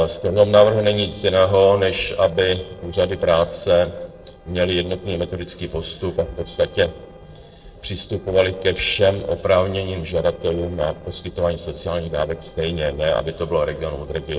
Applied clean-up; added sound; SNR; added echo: neural separator model SepFormer DNS4.